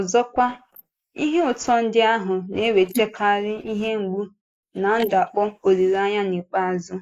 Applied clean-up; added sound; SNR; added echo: neural mask model Resemble Enhance denoiser.